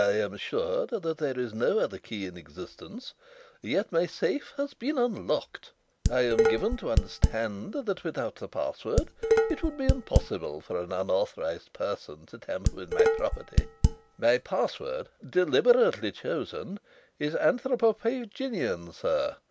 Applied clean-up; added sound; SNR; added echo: none; Dishes, pots, and pans; -3 dB; none.